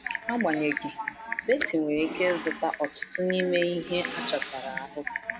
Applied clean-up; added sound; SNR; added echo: none; Typing; 6 dB; none.